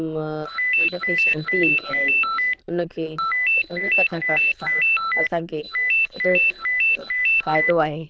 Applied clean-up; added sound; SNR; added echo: neural diffusion model UNIVERSE++.